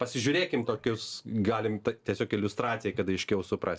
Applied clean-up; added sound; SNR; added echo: neural separator model SepFormer DNS4.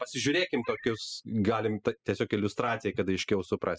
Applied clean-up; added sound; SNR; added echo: classical method spectral subtraction.